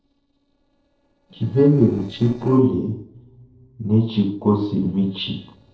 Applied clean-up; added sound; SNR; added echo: neural separator model SepFormer DNS4.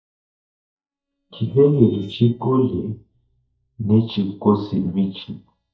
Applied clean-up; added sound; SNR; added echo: neural mask model DeepFilterNet 3.